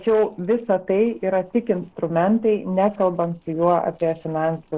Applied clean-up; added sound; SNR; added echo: neural separator model SepFormer DNS4.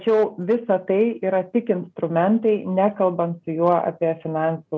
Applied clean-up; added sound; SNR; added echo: none; none; none; none.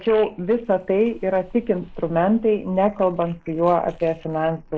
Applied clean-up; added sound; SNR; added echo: neural mask model Resemble Enhance denoiser.